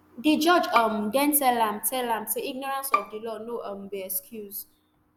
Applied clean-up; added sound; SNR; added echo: none; Bowed string instrument; 8 dB; none.